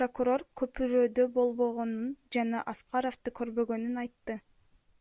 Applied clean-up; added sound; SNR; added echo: none; none; none; none.